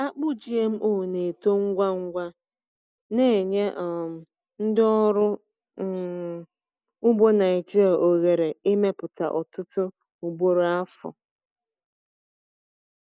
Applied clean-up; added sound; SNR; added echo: none; none; none; none.